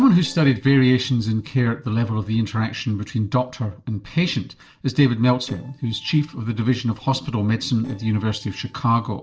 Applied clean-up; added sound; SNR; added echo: neural separator model SepFormer DNS4.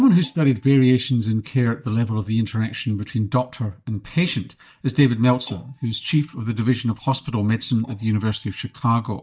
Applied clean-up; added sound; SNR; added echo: neural mask model DeepFilterNet 3.